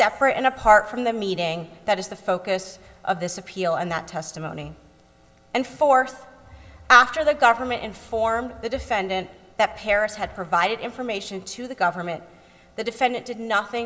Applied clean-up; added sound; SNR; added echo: none; none; none; reverberation time 0.5 s.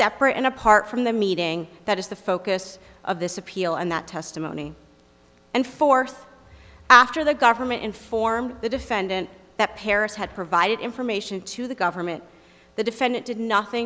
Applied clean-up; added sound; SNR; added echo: none; none; none; none.